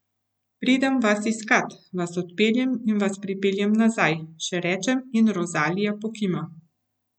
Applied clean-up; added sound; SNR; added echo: none; none; none; none.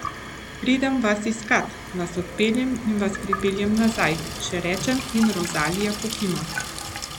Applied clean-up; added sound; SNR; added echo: none; Sink (filling or washing) / Water tap, faucet; 8 dB; none.